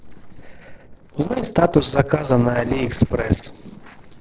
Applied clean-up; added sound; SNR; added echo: neural separator model SepFormer DNS4.